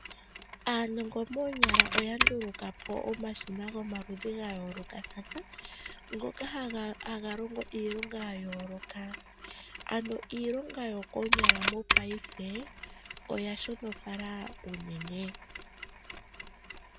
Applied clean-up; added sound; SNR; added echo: none; Mechanisms; -4 dB; none.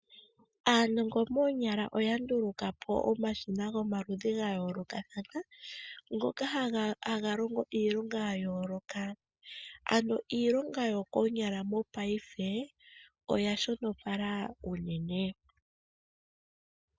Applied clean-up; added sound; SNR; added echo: none; none; none; none.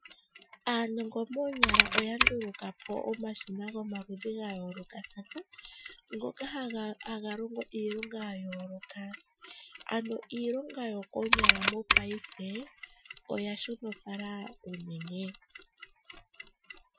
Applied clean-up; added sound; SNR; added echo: classical method Wiener filter.